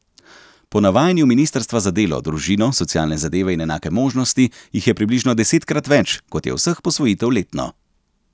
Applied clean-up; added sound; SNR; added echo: none; none; none; none.